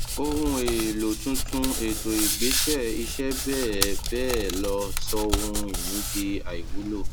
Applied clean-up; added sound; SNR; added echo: none; Hands; -1 dB; none.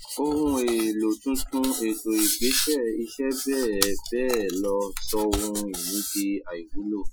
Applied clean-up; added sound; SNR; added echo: classical method Wiener filter.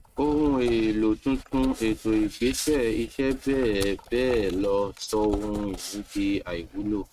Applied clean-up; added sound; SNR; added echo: neural mask model RNNoise.